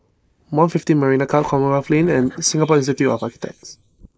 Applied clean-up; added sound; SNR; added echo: neural mask model Resemble Enhance denoiser.